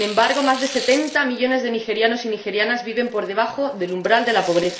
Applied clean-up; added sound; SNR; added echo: none; Tearing; 15 dB; reverberation time 1.7 s.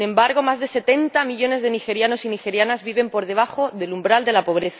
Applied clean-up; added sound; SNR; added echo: none; none; none; none.